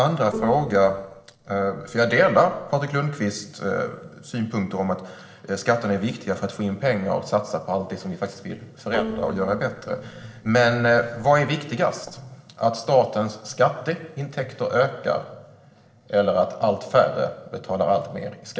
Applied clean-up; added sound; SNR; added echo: neural separator model SepFormer DNS4.